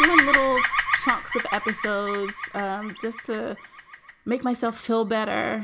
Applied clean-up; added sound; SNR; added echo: none; Bird vocalization, bird call, bird song; 0 dB; none.